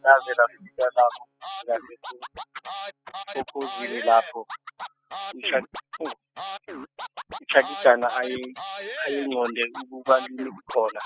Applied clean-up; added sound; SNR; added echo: classical method spectral subtraction.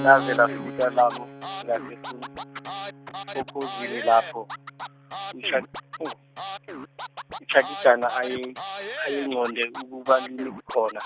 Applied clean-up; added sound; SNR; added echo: none; Keyboard (musical) + Scratching (performance technique); 10 dB; none.